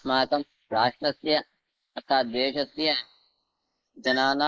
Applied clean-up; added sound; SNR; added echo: neural mask model Resemble Enhance denoiser.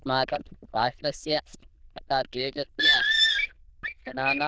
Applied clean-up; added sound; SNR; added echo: neural diffusion model UNIVERSE++.